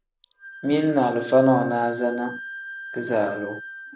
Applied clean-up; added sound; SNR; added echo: none; Wind instrument, woodwind instrument; 14 dB; none.